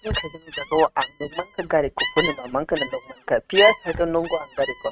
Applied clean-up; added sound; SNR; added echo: neural mask model RNNoise.